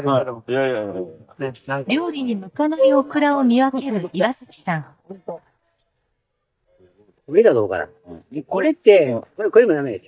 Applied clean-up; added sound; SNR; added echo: neural mask model DeepFilterNet 3.